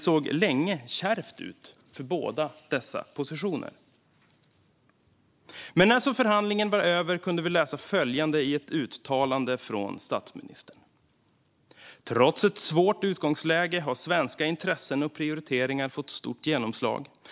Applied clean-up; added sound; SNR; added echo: none; none; none; none.